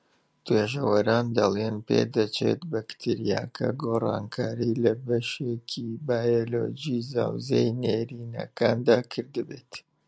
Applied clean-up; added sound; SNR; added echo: none; none; none; none.